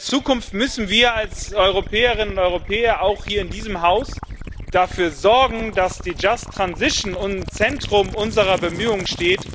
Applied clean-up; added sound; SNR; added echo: none; Gurgling / Liquid; 11 dB; none.